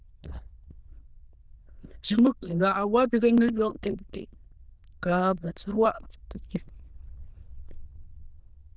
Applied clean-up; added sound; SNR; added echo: neural diffusion model UNIVERSE++.